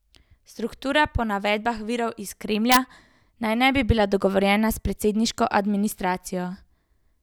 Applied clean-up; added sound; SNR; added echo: none; none; none; none.